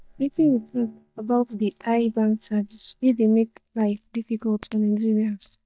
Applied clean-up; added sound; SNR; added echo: neural mask model DeepFilterNet 3.